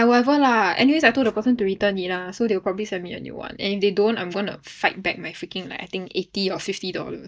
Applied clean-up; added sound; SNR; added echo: neural mask model DeepFilterNet 3.